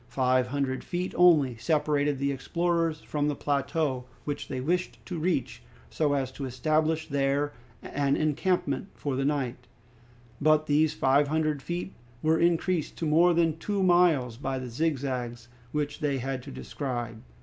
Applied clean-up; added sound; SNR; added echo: none; none; none; none.